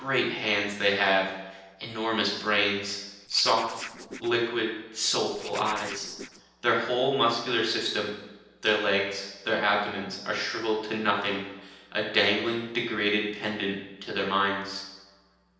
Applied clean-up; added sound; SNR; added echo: neural separator model SepFormer DNS4.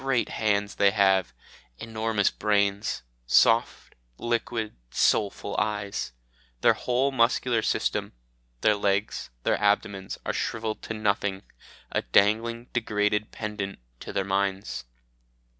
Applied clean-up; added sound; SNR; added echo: none; none; none; none.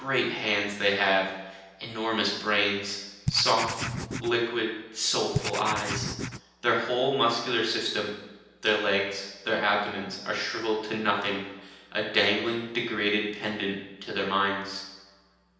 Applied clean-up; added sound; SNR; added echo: none; Writing; 4 dB; reverberation time 0.9 s.